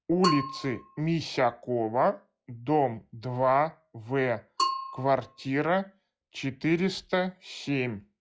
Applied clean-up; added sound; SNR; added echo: classical method log-MMSE.